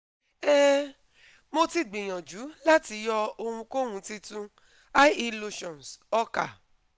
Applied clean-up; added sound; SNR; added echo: none; none; none; none.